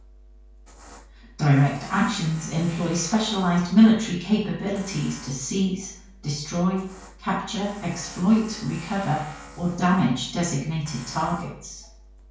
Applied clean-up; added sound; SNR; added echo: none; Tools; 20 dB; reverberation time 0.5 s.